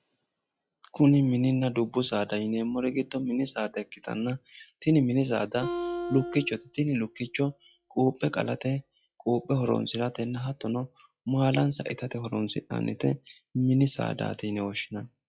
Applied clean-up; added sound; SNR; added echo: classical method log-MMSE.